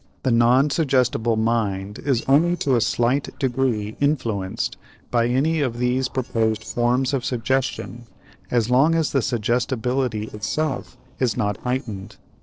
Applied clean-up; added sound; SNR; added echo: neural separator model SepFormer DNS4.